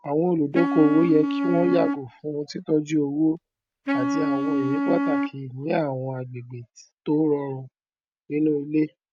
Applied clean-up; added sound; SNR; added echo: neural mask model RNNoise.